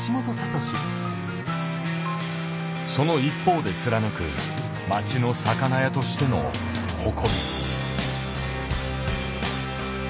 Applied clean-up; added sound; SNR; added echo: none; none; none; none.